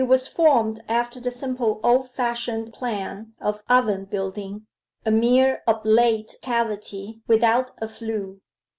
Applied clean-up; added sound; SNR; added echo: none; none; none; none.